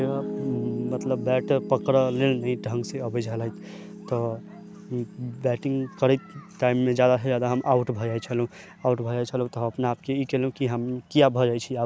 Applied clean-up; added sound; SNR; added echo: none; Piano; 13 dB; none.